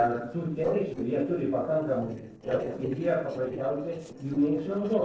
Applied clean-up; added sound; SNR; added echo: neural separator model SepFormer DNS4.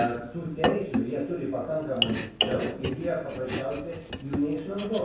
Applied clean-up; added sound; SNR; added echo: none; Domestic sounds, home sounds; 3 dB; reverberation time 0.7 s.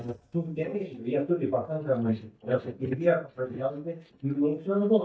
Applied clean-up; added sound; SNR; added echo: neural mask model DeepFilterNet 3.